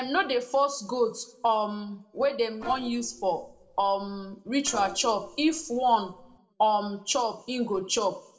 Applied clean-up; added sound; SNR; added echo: neural separator model SepFormer DNS4.